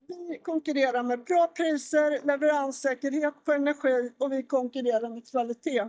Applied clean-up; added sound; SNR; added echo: neural mask model DeepFilterNet 3.